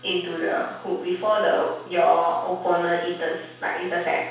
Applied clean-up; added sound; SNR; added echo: none; none; none; reverberation time 0.7 s.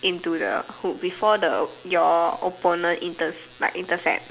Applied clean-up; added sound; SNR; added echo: none; none; none; none.